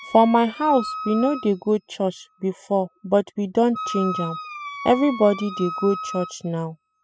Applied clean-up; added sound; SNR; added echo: classical method spectral subtraction.